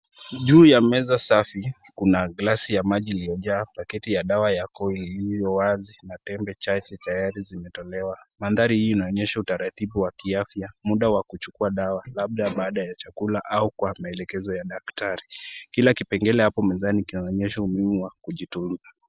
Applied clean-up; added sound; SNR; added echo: none; none; none; none.